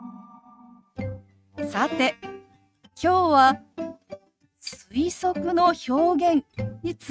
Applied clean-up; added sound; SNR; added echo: neural mask model RNNoise.